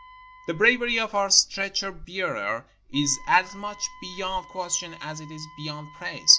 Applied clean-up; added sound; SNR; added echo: none; Wind instrument, woodwind instrument + Meow; 19 dB; none.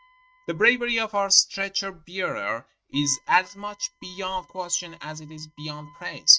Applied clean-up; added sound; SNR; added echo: neural mask model RNNoise.